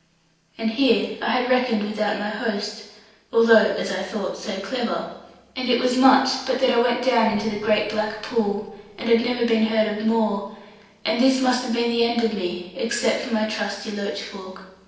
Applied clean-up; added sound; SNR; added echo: neural separator model SepFormer DNS4.